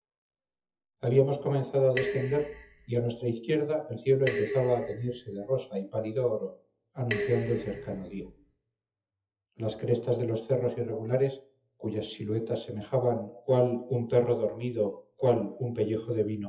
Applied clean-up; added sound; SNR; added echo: classical method WPE with log-MMSE.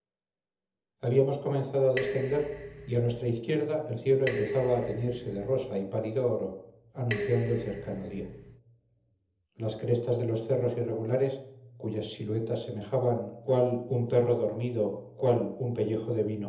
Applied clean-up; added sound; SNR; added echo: none; Dishes, pots, and pans; 8 dB; reverberation time 0.7 s.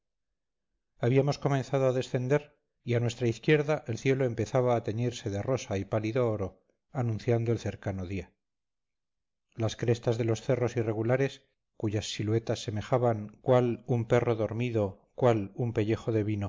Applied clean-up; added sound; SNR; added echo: none; none; none; none.